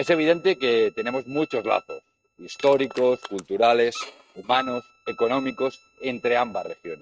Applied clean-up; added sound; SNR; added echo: neural mask model RNNoise.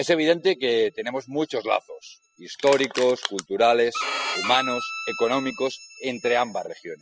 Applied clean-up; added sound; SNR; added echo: classical method spectral subtraction.